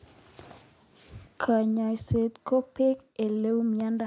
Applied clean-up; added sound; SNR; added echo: none; none; none; none.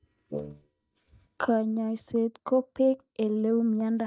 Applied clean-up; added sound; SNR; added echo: neural mask model DeepFilterNet 3.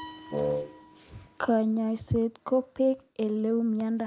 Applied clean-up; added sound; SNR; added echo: none; Wind instrument, woodwind instrument + Glass; 10 dB; none.